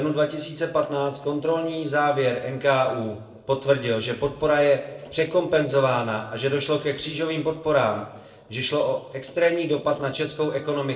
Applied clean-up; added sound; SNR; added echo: neural separator model SepFormer DNS4.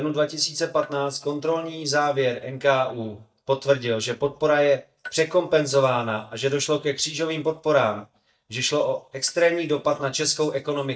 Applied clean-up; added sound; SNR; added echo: neural mask model DeepFilterNet 3.